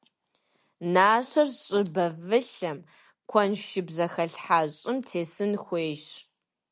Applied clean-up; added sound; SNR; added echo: none; none; none; none.